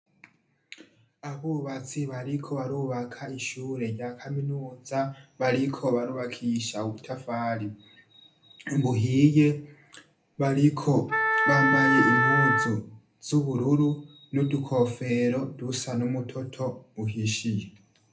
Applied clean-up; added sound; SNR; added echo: none; Wind instrument, woodwind instrument; -3 dB; reverberation time 0.3 s.